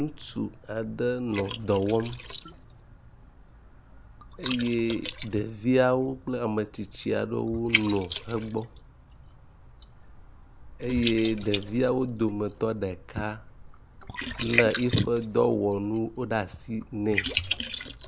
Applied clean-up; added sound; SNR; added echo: none; Liquid; 8 dB; none.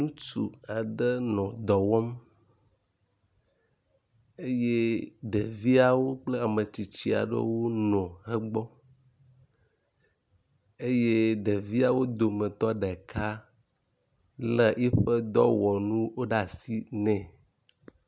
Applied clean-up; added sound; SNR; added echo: none; none; none; none.